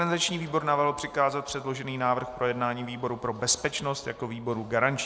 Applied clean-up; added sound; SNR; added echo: none; none; none; none.